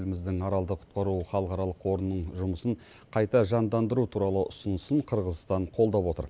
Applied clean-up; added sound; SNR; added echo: none; none; none; none.